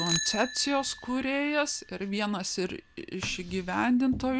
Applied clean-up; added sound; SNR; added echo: none; Bicycle bell; 11 dB; none.